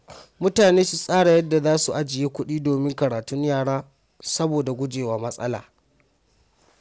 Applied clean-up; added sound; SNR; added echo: none; none; none; none.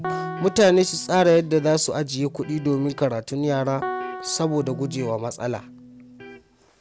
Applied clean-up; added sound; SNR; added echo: none; Piano + Electric guitar; 13 dB; none.